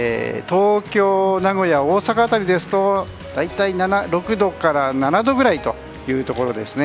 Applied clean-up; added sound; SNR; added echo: none; none; none; none.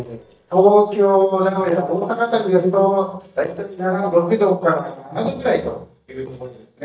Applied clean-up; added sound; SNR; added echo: neural mask model DeepFilterNet 3.